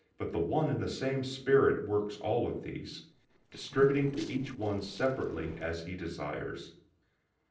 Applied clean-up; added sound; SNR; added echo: neural separator model SepFormer DNS4.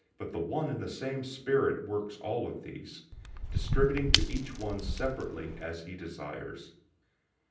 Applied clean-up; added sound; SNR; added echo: none; Shatter / Crushing; -3 dB; reverberation time 0.6 s.